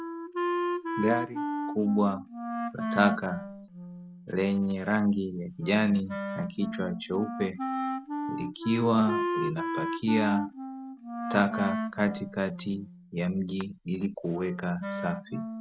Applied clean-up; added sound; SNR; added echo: none; Wind instrument, woodwind instrument; 5 dB; none.